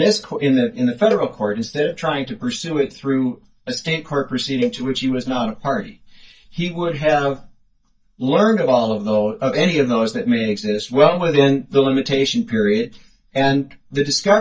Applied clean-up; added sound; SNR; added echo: neural mask model DeepFilterNet 3.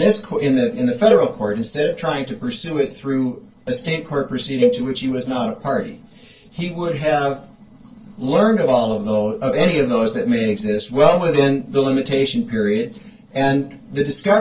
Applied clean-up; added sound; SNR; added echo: neural separator model SepFormer DNS4.